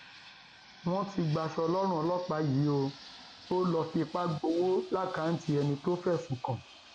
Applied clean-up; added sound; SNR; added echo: none; Fixed-wing aircraft, airplane; 20 dB; none.